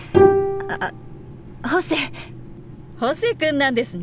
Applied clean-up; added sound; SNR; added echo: none; Bowed string instrument; -3 dB; none.